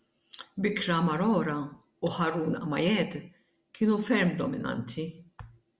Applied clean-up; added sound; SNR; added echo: none; none; none; none.